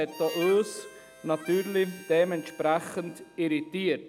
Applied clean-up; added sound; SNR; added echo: none; Harmonica; 17 dB; none.